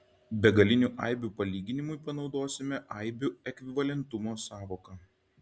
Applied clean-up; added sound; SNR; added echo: none; none; none; none.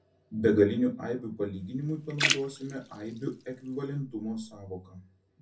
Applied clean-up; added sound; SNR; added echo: none; Splash, splatter; 5 dB; reverberation time 0.3 s.